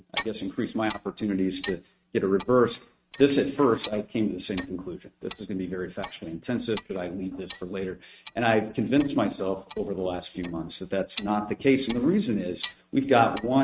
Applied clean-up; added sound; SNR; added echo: neural mask model RNNoise.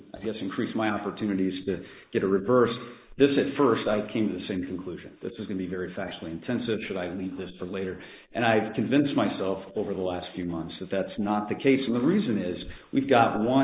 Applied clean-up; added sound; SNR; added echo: neural mask model Resemble Enhance denoiser.